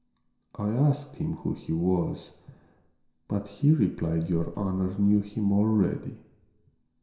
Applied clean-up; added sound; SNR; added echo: none; Car; 17 dB; reverberation time 0.7 s.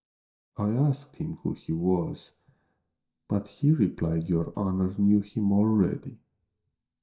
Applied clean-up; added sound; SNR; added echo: neural mask model DeepFilterNet 3.